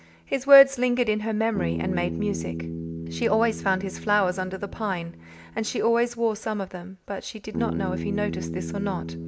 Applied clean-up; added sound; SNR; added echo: none; Bass guitar; 8 dB; none.